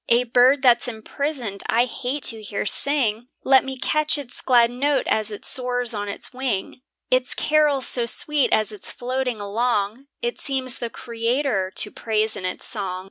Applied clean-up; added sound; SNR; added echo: none; none; none; none.